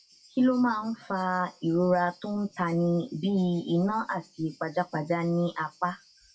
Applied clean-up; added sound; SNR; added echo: classical method WPE with log-MMSE.